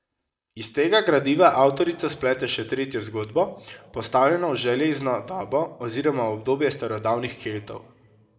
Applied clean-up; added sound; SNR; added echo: none; none; none; reverberation time 1.4 s.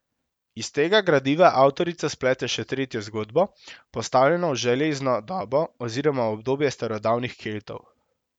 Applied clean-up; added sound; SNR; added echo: none; none; none; none.